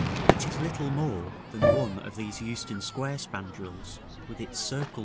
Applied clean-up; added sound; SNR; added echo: none; Crowd / Fireworks + Bowed string instrument; -3 dB; none.